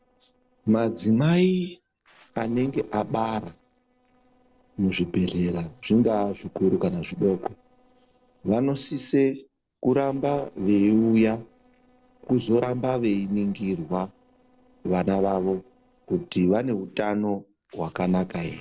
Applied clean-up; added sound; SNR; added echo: neural separator model SepFormer DNS4.